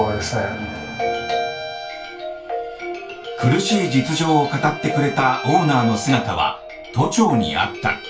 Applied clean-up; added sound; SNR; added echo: none; Bowed string instrument; 16 dB; reverberation time 0.3 s.